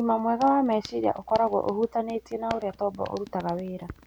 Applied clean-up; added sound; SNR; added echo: none; Hands; 19 dB; none.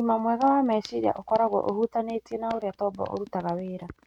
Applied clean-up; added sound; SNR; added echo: neural mask model RNNoise.